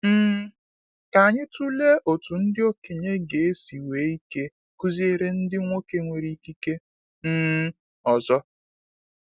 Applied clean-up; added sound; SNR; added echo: none; none; none; none.